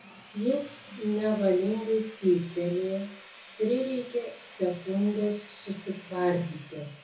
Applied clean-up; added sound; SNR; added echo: none; Sawing; 14 dB; reverberation time 0.5 s.